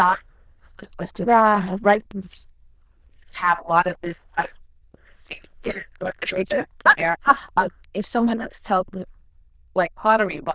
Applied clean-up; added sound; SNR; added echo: neural diffusion model UNIVERSE++.